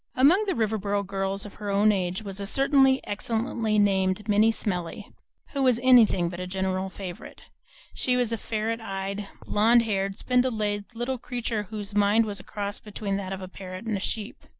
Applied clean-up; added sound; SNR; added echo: none; none; none; none.